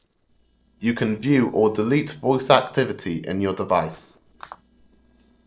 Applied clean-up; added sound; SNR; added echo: neural separator model SepFormer DNS4.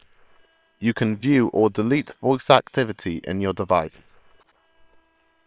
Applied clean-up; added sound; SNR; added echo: neural separator model SepFormer WHAM!.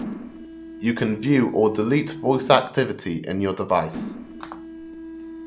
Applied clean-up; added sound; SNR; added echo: none; Mechanisms; 13 dB; none.